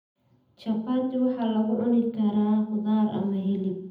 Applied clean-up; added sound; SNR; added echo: none; none; none; reverberation time 0.8 s.